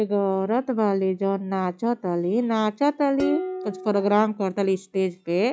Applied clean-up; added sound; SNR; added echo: classical method log-MMSE.